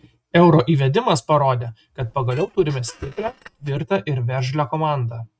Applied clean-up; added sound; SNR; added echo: neural mask model RNNoise.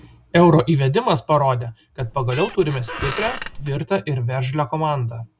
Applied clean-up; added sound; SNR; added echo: none; Squeak; 10 dB; none.